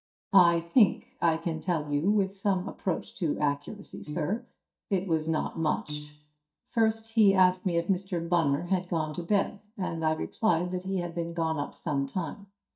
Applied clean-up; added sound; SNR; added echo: neural mask model DeepFilterNet 3.